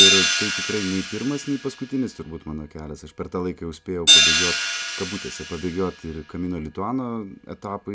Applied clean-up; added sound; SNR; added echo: none; Hi-hat; -5 dB; none.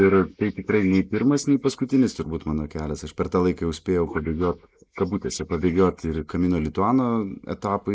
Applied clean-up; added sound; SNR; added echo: neural mask model Resemble Enhance denoiser.